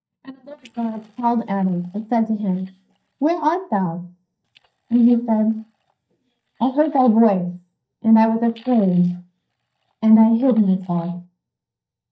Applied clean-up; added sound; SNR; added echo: neural mask model DeepFilterNet 3.